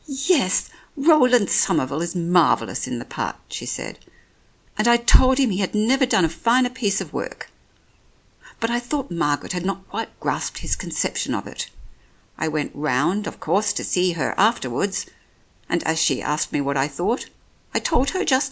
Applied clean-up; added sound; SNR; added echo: none; none; none; none.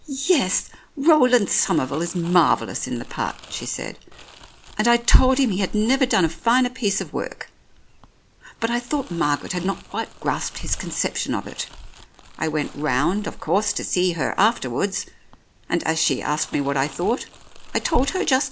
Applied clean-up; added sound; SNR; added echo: none; Crumpling, crinkling; 19 dB; none.